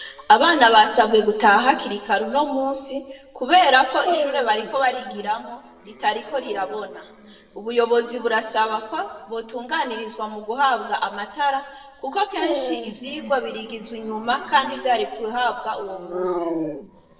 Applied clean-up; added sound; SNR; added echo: neural separator model SepFormer DNS4.